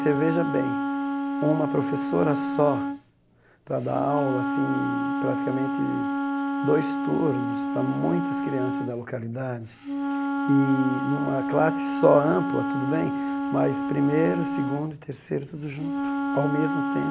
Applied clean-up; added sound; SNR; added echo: none; Wind instrument, woodwind instrument; 1 dB; none.